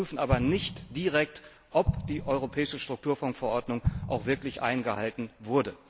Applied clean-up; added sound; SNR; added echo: none; Explosion; 5 dB; none.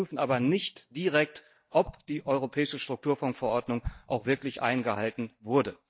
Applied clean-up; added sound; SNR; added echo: neural mask model DeepFilterNet 3.